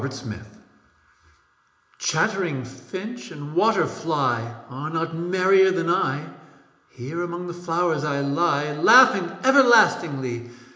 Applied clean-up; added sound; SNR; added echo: none; none; none; reverberation time 0.8 s.